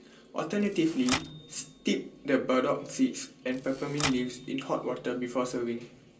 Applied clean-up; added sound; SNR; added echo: none; Typewriter; 11 dB; reverberation time 0.3 s.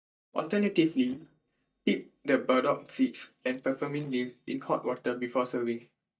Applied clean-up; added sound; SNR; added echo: neural mask model DeepFilterNet 3.